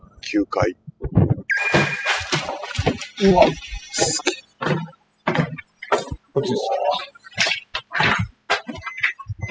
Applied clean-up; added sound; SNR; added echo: classical method spectral subtraction.